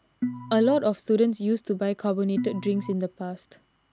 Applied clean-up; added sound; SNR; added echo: none; Organ; 9 dB; none.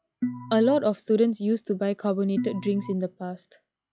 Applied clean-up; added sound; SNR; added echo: classical method log-MMSE.